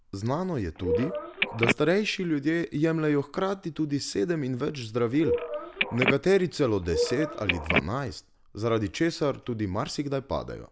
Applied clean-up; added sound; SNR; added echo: none; Telephone; 1 dB; none.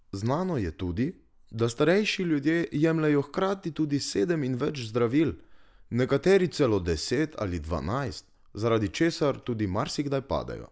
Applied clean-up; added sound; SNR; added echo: none; none; none; none.